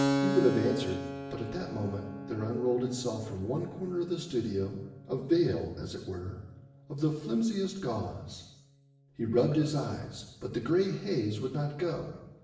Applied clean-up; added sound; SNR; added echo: none; Keyboard (musical); 7 dB; reverberation time 0.9 s.